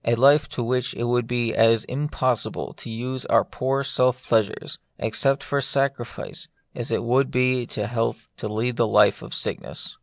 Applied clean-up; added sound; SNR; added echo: none; none; none; none.